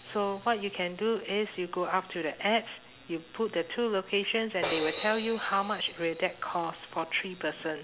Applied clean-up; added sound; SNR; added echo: none; Crash cymbal; 14 dB; none.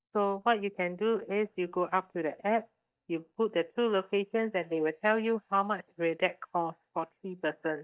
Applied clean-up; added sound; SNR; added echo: neural mask model DeepFilterNet 3.